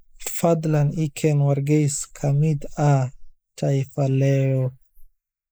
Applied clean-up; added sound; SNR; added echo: neural mask model Resemble Enhance denoiser.